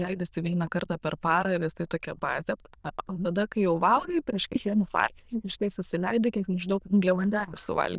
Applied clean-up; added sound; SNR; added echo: neural diffusion model UNIVERSE++.